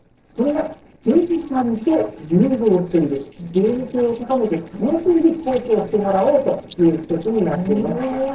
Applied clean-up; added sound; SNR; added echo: neural separator model SepFormer DNS4.